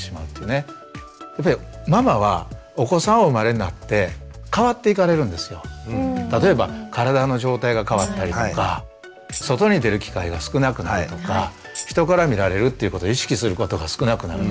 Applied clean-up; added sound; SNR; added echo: none; Tambourine; 16 dB; none.